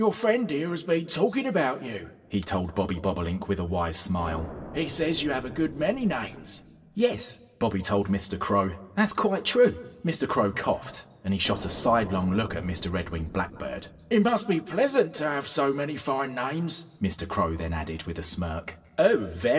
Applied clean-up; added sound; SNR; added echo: neural separator model SepFormer DNS4.